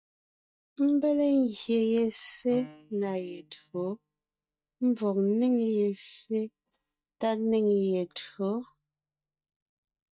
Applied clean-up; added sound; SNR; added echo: neural mask model DeepFilterNet 3.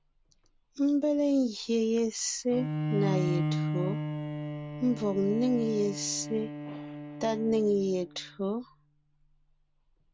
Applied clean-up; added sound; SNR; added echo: none; Bowed string instrument; 6 dB; none.